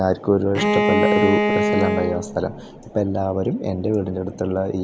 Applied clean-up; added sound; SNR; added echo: none; Bowed string instrument; -1 dB; none.